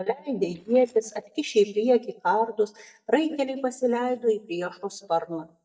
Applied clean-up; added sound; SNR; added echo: neural mask model DeepFilterNet 3.